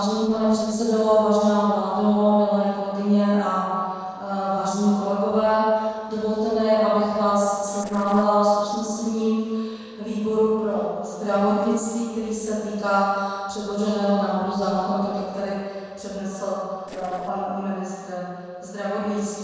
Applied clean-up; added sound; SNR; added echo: neural separator model SepFormer DNS4.